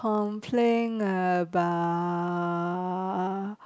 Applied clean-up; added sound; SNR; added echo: none; none; none; none.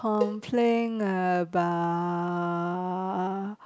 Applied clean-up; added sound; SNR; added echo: none; Cowbell; 10 dB; none.